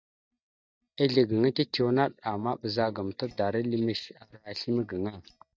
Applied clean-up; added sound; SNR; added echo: neural mask model DeepFilterNet 3.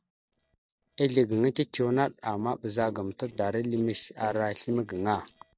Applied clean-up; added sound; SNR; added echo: neural separator model SepFormer DNS4.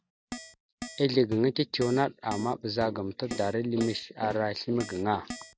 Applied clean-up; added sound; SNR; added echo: none; Keyboard (musical); 15 dB; none.